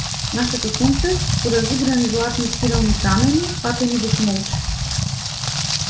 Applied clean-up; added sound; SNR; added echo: none; Rain; 0 dB; reverberation time 0.3 s.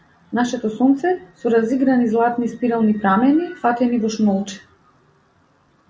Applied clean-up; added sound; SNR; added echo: none; none; none; none.